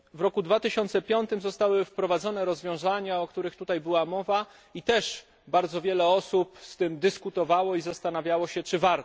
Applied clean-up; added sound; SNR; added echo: none; none; none; none.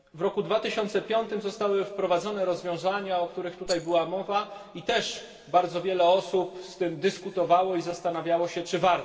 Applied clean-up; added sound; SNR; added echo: none; Rattle; 15 dB; reverberation time 2.5 s.